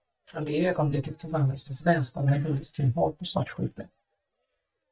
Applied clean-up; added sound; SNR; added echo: neural mask model DeepFilterNet 3.